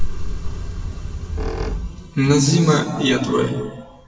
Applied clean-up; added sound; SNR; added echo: classical method WPE with log-MMSE.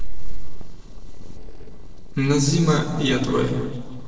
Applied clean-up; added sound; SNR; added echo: neural separator model SepFormer DNS4.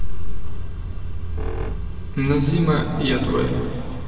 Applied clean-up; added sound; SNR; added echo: none; Squeak; 15 dB; reverberation time 2.8 s.